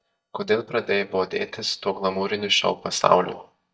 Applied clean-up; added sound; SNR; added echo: neural mask model DeepFilterNet 3.